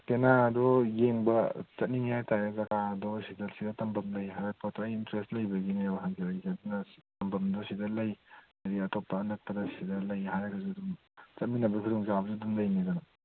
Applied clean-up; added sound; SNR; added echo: none; none; none; none.